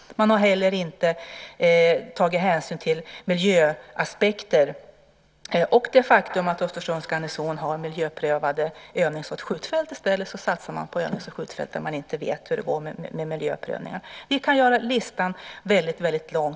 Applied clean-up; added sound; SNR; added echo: none; none; none; none.